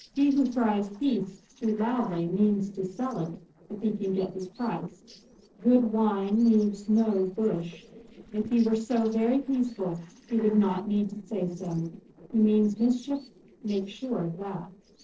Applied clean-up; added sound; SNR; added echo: neural separator model SepFormer DNS4.